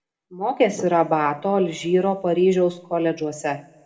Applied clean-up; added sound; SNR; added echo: none; none; none; reverberation time 0.7 s.